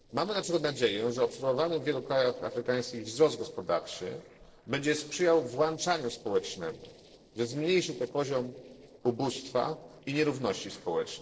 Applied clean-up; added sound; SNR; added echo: neural separator model SepFormer DNS4.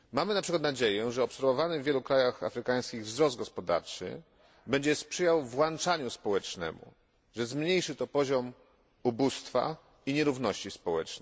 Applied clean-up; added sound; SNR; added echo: none; none; none; none.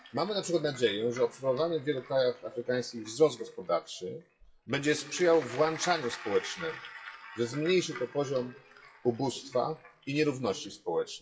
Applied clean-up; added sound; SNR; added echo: classical method WPE with log-MMSE.